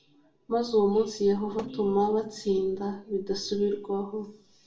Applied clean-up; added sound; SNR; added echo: none; none; none; reverberation time 0.3 s.